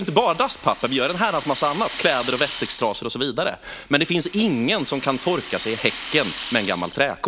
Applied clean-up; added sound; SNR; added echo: none; Rattle (instrument); 14 dB; none.